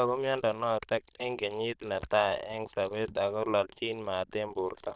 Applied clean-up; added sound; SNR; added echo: neural diffusion model UNIVERSE++.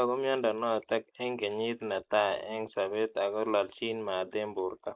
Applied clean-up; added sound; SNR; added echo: neural mask model Resemble Enhance denoiser.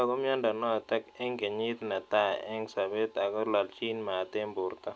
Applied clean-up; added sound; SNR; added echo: none; none; none; none.